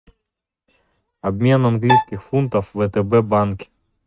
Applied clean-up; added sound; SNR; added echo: neural mask model RNNoise.